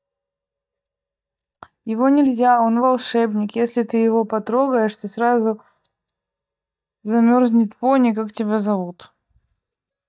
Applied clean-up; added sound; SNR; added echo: neural mask model DeepFilterNet 3.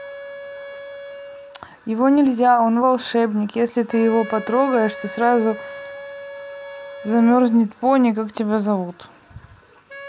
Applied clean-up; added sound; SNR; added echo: none; Wind instrument, woodwind instrument; 17 dB; none.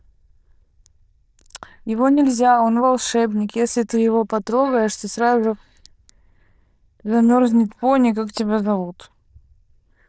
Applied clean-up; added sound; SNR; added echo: neural diffusion model UNIVERSE++.